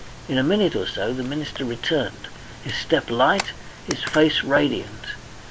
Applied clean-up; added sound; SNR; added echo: none; Camera; 17 dB; none.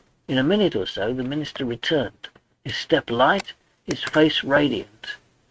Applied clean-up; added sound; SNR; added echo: neural mask model RNNoise.